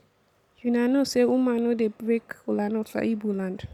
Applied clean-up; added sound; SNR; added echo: none; none; none; none.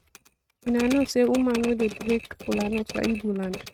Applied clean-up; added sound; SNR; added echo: neural mask model RNNoise.